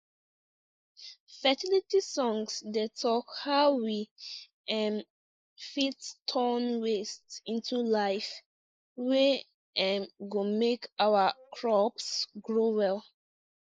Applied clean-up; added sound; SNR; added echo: neural mask model Resemble Enhance denoiser.